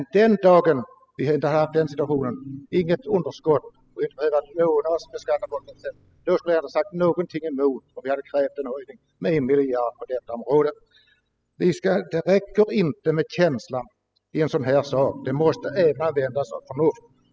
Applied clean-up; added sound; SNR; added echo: classical method spectral subtraction.